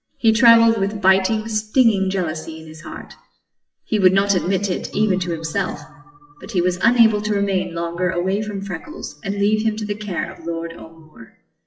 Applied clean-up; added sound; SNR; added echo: classical method WPE with log-MMSE.